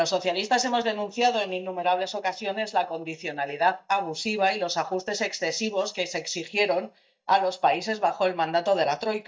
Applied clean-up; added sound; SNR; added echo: neural mask model DeepFilterNet 3.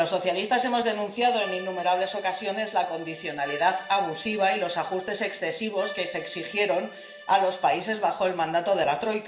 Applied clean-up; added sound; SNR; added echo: none; Accordion; 15 dB; reverberation time 0.8 s.